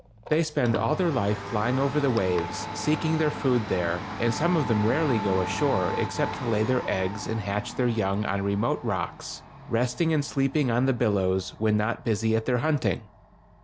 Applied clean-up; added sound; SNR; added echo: none; Domestic sounds, home sounds; 10 dB; none.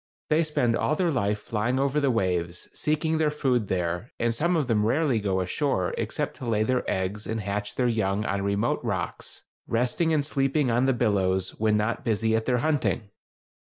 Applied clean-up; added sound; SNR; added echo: none; none; none; none.